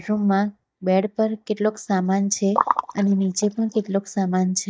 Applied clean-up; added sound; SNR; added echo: neural mask model DeepFilterNet 3.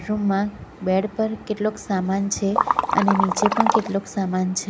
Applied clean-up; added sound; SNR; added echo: none; Liquid; -2 dB; none.